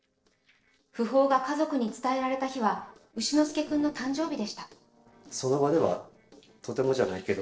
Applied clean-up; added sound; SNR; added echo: neural separator model SepFormer DNS4.